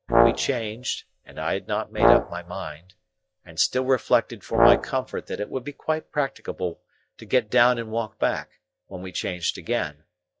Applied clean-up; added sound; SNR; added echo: classical method log-MMSE.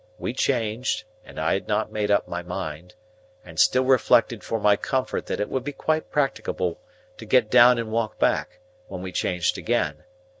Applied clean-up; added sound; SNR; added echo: none; none; none; none.